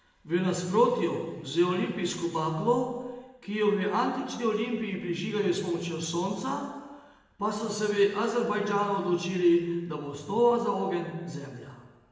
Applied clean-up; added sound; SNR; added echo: none; none; none; reverberation time 1.2 s.